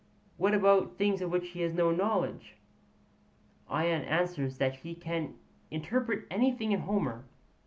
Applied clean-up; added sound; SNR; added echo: none; none; none; none.